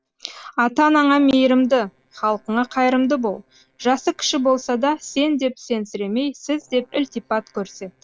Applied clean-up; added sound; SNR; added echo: neural separator model SepFormer DNS4.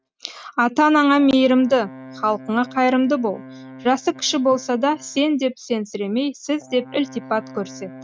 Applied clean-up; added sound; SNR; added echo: neural mask model RNNoise.